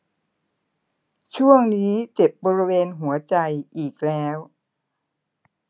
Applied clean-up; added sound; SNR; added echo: none; none; none; none.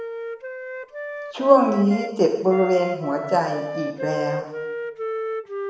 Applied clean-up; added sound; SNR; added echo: none; Wind instrument, woodwind instrument; 8 dB; reverberation time 0.9 s.